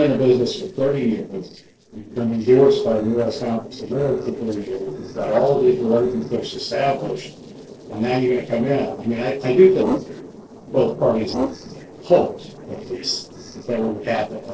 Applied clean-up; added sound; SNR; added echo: neural separator model SepFormer DNS4.